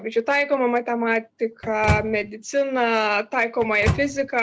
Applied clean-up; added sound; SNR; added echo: none; Microwave oven; 5 dB; none.